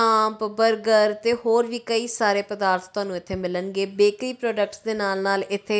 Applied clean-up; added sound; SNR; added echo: none; none; none; none.